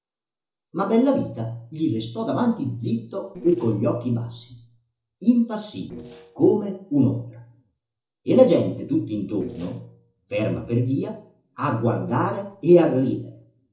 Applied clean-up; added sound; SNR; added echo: neural separator model SepFormer DNS4.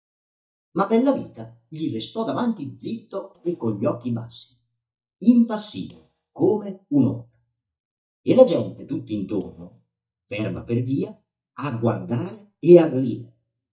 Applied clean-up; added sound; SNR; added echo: neural mask model DeepFilterNet 3.